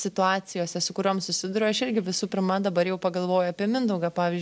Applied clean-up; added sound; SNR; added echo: none; none; none; none.